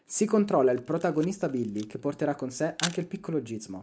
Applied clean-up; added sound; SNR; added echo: none; Camera; 15 dB; none.